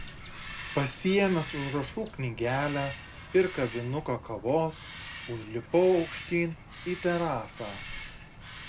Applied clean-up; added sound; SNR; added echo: none; Bird vocalization, bird call, bird song; 12 dB; none.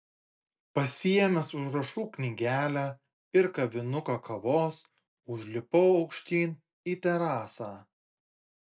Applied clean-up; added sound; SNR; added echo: none; none; none; none.